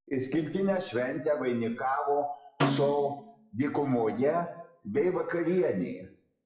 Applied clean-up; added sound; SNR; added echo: classical method WPE with log-MMSE.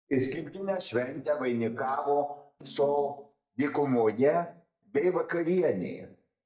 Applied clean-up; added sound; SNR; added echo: neural mask model DeepFilterNet 3.